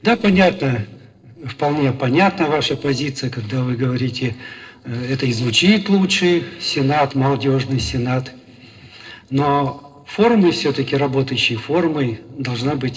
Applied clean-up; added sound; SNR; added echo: neural separator model SepFormer DNS4.